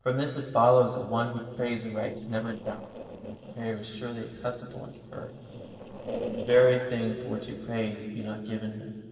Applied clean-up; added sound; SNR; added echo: neural separator model SepFormer DNS4.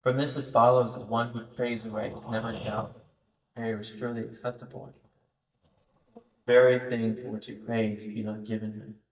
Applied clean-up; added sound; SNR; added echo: neural mask model DeepFilterNet 3.